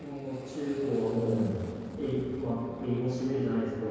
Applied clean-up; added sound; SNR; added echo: none; Aircraft; 15 dB; reverberation time 2.2 s.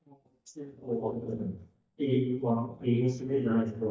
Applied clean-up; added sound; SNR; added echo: neural mask model DeepFilterNet 3.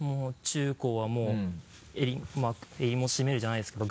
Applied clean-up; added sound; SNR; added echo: none; none; none; none.